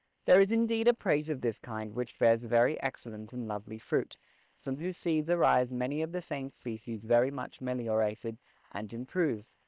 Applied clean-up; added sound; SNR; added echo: neural separator model SepFormer WHAM!.